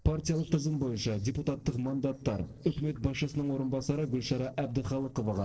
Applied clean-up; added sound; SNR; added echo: neural separator model SepFormer DNS4.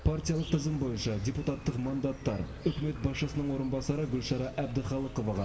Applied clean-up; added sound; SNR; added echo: none; Insect; 13 dB; reverberation time 1.6 s.